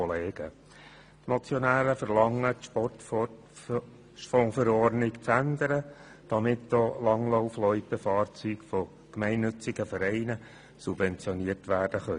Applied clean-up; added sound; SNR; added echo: none; none; none; none.